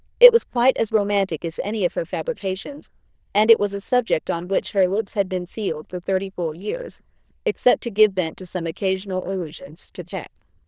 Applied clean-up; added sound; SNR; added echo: neural diffusion model UNIVERSE++.